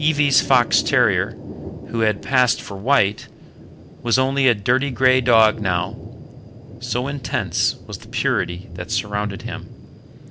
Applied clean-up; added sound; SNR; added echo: none; Thunder; 12 dB; none.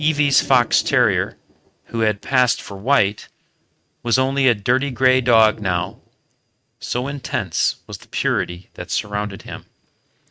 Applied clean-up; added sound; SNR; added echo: neural mask model RNNoise.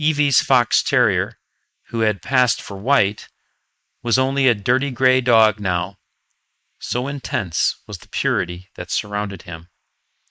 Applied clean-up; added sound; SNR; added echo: neural mask model Resemble Enhance denoiser.